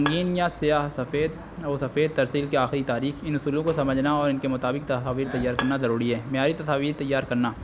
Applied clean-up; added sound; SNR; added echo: none; Bowed string instrument; 13 dB; none.